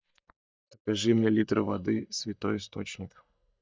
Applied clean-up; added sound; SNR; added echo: neural mask model DeepFilterNet 3.